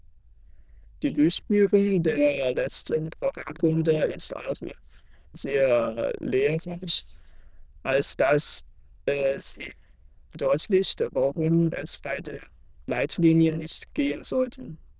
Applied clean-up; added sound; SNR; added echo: neural diffusion model UNIVERSE++.